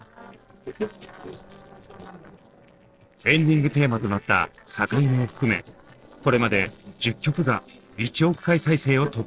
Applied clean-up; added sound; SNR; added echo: neural separator model SepFormer DNS4.